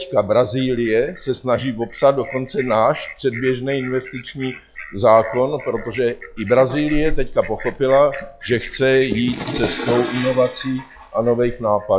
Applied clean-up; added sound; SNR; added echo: classical method log-MMSE.